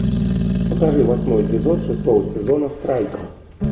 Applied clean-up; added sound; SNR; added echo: none; Growling; 1 dB; reverberation time 0.3 s.